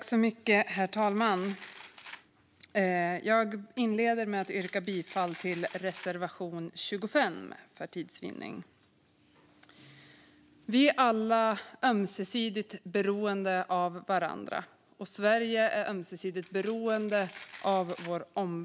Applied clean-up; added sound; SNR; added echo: none; Domestic sounds, home sounds; 19 dB; none.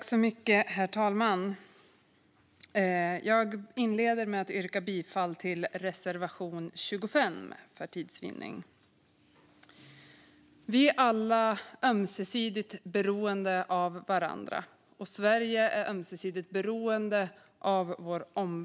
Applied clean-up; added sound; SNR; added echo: none; none; none; none.